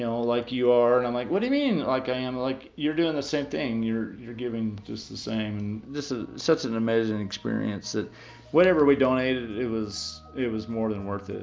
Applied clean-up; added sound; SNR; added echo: none; none; none; none.